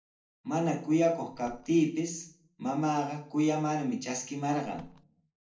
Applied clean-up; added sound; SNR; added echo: neural separator model SepFormer DNS4.